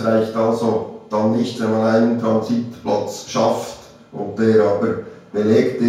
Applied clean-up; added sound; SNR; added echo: none; none; none; reverberation time 0.5 s.